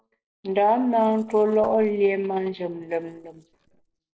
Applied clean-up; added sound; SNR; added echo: neural separator model SepFormer DNS4.